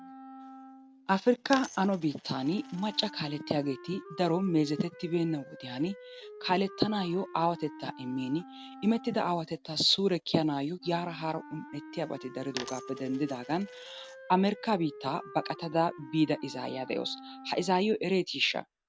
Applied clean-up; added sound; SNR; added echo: none; Wind instrument, woodwind instrument + Coin (dropping); 16 dB; none.